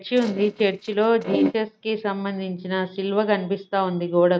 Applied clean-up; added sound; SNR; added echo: neural mask model RNNoise.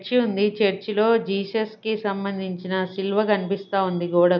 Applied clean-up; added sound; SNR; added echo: none; none; none; none.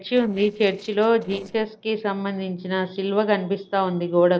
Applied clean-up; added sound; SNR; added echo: neural separator model SepFormer DNS4.